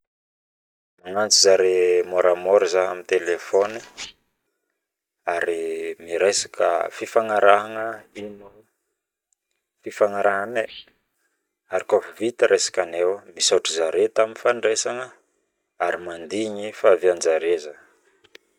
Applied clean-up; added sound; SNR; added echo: neural mask model DeepFilterNet 3.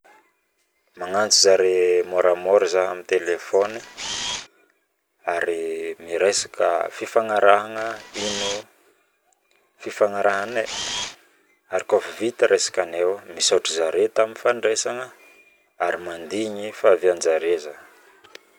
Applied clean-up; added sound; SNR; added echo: none; Camera; 8 dB; none.